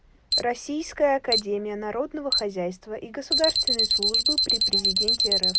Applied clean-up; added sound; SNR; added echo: none; Alarm; -3 dB; none.